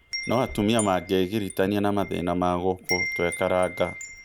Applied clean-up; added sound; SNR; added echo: none; Wind chime; 10 dB; none.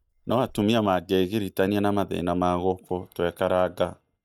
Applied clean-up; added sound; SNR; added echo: neural mask model DeepFilterNet 3.